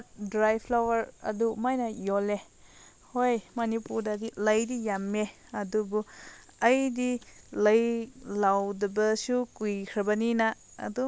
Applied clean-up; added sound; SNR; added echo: none; none; none; none.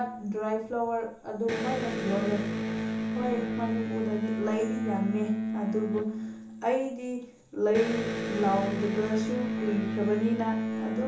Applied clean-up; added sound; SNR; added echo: none; Electric guitar; 1 dB; reverberation time 1.2 s.